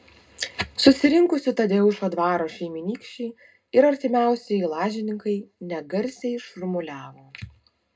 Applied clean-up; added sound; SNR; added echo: none; none; none; reverberation time 0.2 s.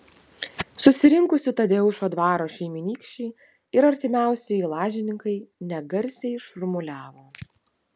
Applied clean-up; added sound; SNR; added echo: none; none; none; none.